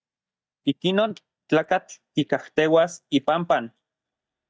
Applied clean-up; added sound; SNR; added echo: neural mask model DeepFilterNet 3.